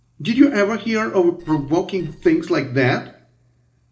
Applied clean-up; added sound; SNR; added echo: neural separator model SepFormer DNS4.